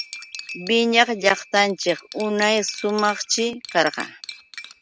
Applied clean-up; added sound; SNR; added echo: none; Cutlery, silverware; 15 dB; none.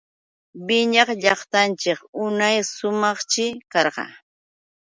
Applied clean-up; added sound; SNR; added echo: none; none; none; none.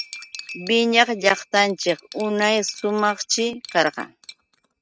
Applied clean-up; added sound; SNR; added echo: neural mask model RNNoise.